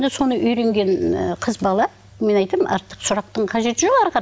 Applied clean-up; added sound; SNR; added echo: none; none; none; none.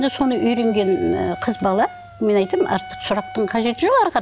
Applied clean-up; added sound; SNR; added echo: none; Wind instrument, woodwind instrument; 16 dB; none.